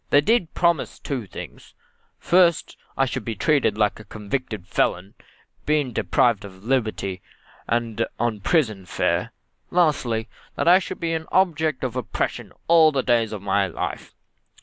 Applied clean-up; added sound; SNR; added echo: none; none; none; none.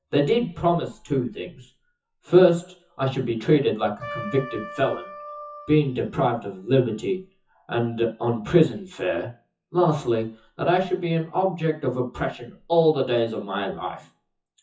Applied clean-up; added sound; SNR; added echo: classical method WPE with log-MMSE.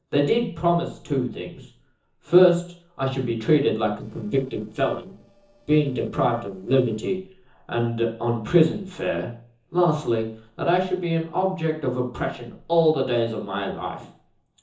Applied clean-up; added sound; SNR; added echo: neural separator model SepFormer DNS4.